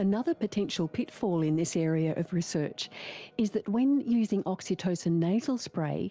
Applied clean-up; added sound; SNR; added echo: none; none; none; none.